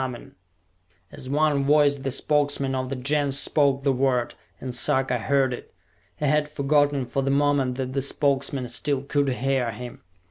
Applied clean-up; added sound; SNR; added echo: none; none; none; none.